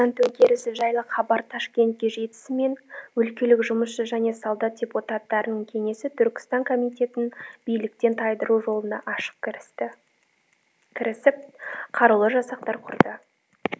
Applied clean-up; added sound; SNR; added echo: none; none; none; none.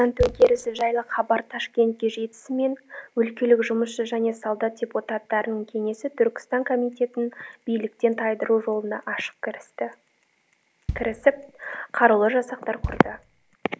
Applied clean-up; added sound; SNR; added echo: none; Bass drum; 10 dB; none.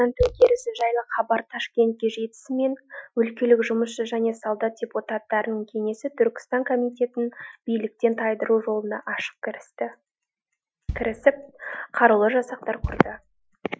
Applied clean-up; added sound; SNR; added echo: classical method Wiener filter.